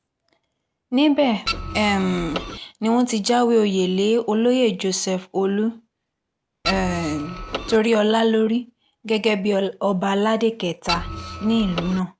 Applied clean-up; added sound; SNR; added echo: none; Printer; 8 dB; none.